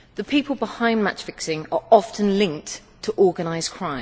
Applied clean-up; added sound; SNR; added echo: none; none; none; none.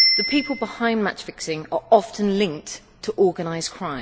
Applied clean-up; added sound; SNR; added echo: none; Bicycle bell; 5 dB; none.